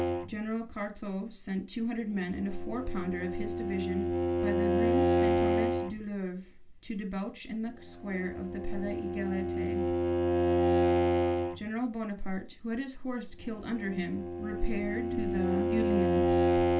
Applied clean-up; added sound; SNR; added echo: none; Bowed string instrument; -4 dB; reverberation time 0.2 s.